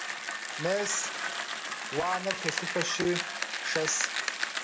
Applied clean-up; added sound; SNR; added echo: none; Bicycle; 0 dB; none.